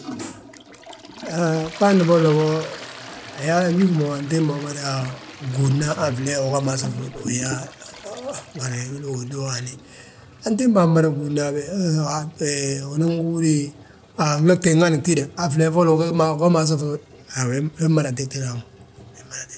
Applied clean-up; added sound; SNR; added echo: none; Toilet flush; 18 dB; none.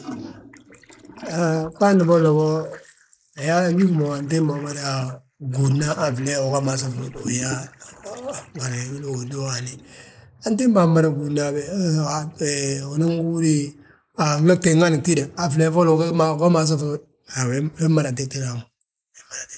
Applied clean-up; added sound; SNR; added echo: neural mask model Resemble Enhance denoiser.